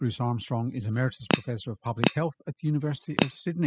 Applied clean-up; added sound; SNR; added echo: classical method spectral subtraction.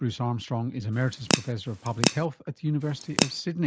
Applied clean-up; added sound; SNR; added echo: none; Crack / Crackle; -1 dB; none.